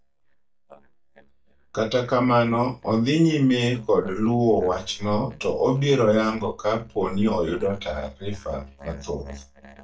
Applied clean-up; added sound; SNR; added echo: neural mask model DeepFilterNet 3.